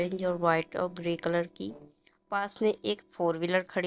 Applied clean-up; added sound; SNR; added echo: neural separator model SepFormer DNS4.